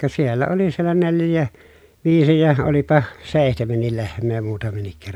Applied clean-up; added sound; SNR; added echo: none; none; none; none.